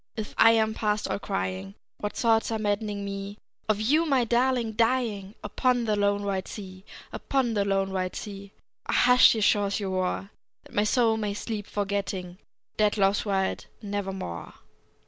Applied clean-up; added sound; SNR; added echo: none; none; none; none.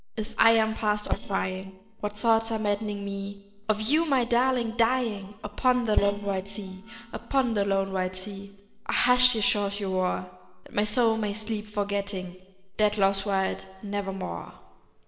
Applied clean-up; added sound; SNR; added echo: neural separator model SepFormer DNS4.